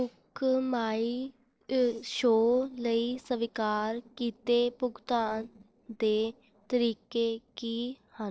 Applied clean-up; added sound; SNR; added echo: neural separator model SepFormer DNS4.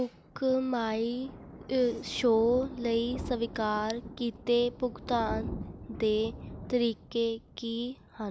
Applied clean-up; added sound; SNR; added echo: none; Thunder; 13 dB; none.